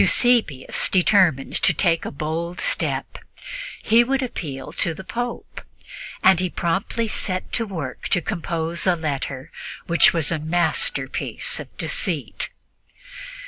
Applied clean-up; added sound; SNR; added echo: neural separator model SepFormer DNS4.